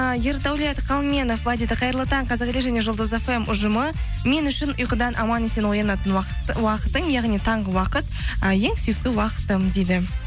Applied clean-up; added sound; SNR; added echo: none; none; none; none.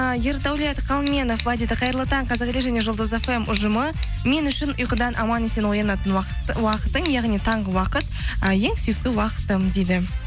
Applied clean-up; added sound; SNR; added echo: none; Scissors; 15 dB; none.